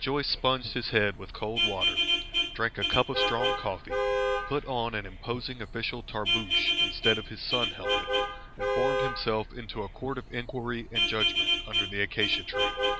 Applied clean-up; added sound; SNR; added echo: none; Vehicle horn, car horn, honking; -2 dB; none.